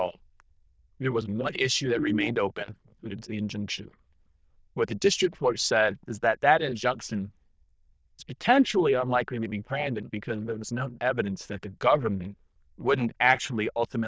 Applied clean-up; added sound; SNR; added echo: neural diffusion model UNIVERSE++.